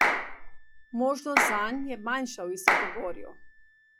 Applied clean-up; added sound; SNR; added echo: classical method log-MMSE.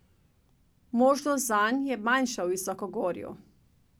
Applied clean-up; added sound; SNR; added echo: none; none; none; none.